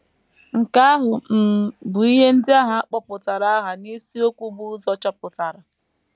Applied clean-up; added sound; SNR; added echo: none; none; none; none.